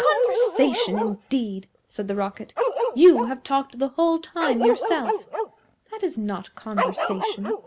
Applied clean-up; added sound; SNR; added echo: none; Bark; 3 dB; none.